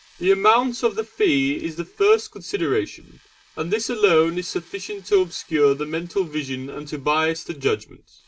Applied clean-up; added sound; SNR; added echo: neural mask model Resemble Enhance denoiser.